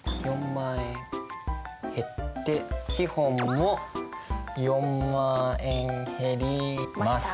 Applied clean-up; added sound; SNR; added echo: none; none; none; none.